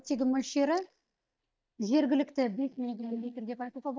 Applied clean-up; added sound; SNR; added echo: neural mask model DeepFilterNet 3.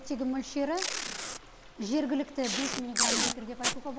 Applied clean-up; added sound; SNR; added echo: none; Packing tape, duct tape; 0 dB; none.